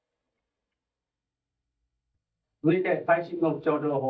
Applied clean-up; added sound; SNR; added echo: neural mask model DeepFilterNet 3.